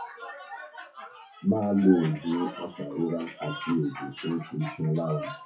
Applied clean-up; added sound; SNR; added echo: classical method WPE with log-MMSE.